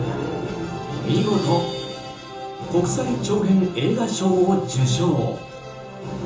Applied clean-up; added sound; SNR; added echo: none; none; none; reverberation time 0.6 s.